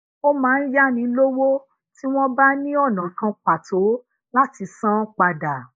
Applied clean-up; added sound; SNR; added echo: neural mask model Resemble Enhance denoiser.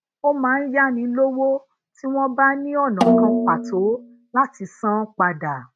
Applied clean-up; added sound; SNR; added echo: neural mask model RNNoise.